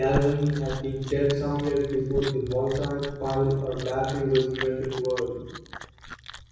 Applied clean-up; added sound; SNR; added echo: none; Chewing, mastication; 12 dB; reverberation time 1.1 s.